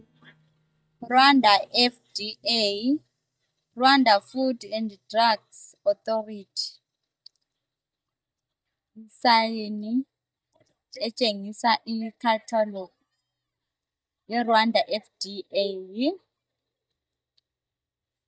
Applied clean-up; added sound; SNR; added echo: neural mask model DeepFilterNet 3.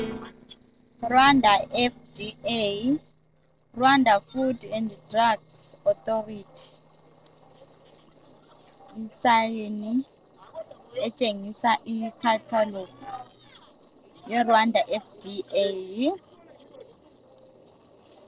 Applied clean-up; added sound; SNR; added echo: neural separator model SepFormer DNS4.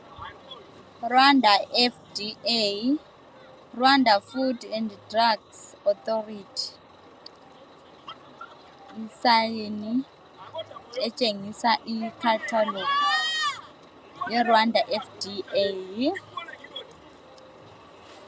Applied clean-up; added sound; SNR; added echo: none; none; none; none.